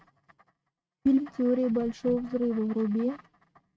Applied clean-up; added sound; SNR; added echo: neural mask model RNNoise.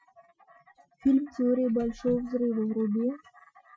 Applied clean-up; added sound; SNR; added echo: classical method Wiener filter.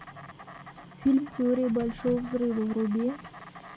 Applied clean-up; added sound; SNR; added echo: none; Printer + Insect; 15 dB; none.